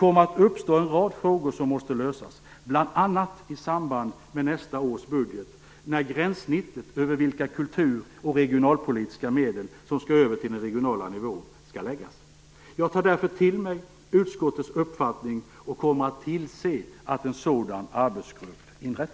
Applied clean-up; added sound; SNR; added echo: none; none; none; none.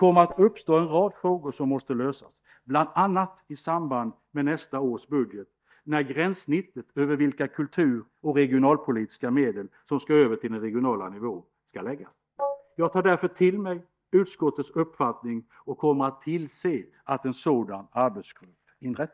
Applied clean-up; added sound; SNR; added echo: neural mask model DeepFilterNet 3.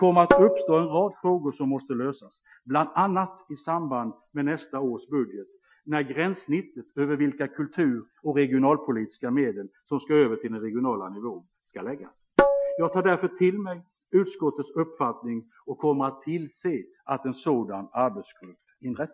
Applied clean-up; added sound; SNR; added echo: classical method Wiener filter.